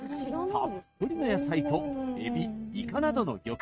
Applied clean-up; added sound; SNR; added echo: neural mask model RNNoise.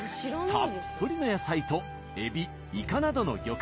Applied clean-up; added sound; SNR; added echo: none; none; none; none.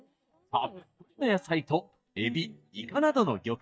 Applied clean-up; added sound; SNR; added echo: neural mask model DeepFilterNet 3.